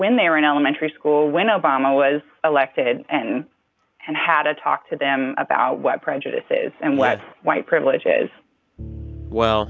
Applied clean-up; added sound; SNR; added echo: none; none; none; none.